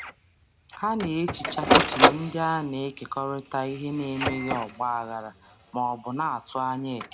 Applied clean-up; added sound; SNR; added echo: none; Printer; -1 dB; none.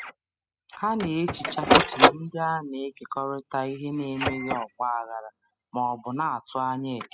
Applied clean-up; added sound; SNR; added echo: classical method spectral subtraction.